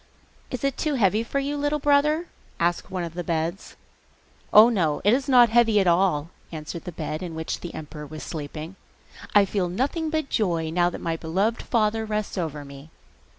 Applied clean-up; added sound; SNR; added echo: none; none; none; none.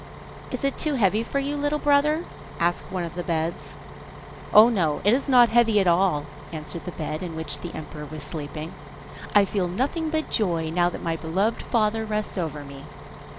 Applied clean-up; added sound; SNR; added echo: none; Bus; 14 dB; none.